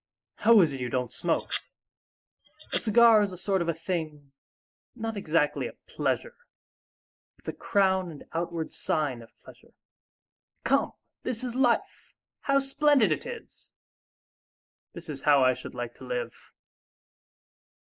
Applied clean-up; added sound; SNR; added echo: neural mask model Resemble Enhance denoiser.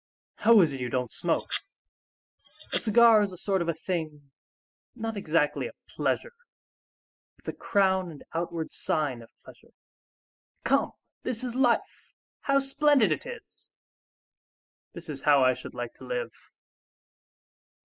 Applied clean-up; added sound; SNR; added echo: classical method spectral subtraction.